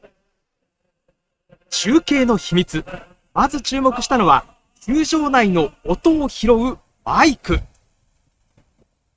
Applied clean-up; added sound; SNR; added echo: neural mask model RNNoise.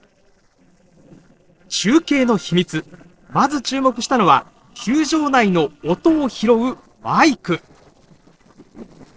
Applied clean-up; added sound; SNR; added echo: neural separator model SepFormer DNS4.